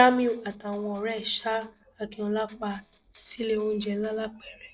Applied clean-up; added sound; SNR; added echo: neural separator model SepFormer DNS4.